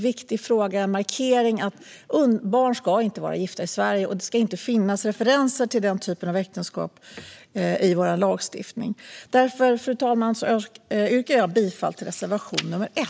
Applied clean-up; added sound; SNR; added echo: none; none; none; none.